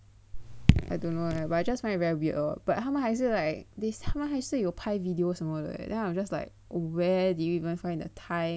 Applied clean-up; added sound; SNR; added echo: none; Raindrop / Drip; -2 dB; none.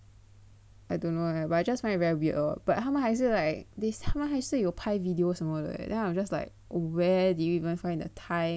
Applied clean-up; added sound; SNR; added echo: none; none; none; none.